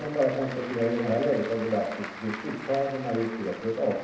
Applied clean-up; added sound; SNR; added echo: none; Applause / Crowd; 13 dB; reverberation time 0.8 s.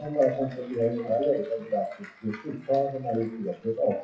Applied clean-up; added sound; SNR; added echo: classical method WPE with log-MMSE.